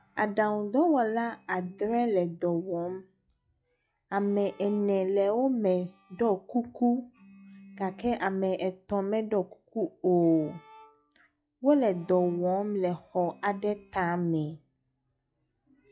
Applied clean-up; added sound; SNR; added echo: classical method log-MMSE.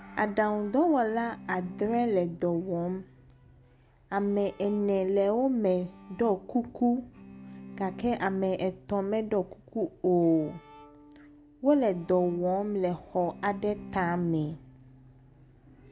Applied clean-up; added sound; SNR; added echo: none; Bowed string instrument; 20 dB; none.